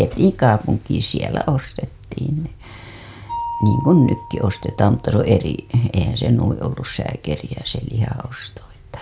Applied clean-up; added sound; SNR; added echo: none; Mallet percussion; 18 dB; none.